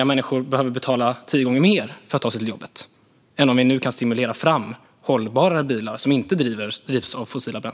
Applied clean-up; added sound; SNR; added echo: none; none; none; none.